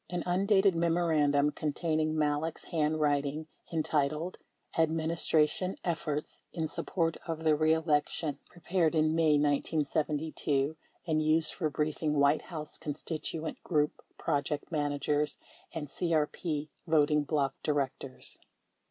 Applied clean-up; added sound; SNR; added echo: none; none; none; none.